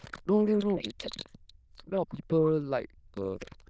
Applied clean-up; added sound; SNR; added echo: neural diffusion model UNIVERSE++.